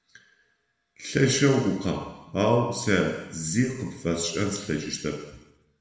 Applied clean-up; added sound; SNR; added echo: none; none; none; reverberation time 1.0 s.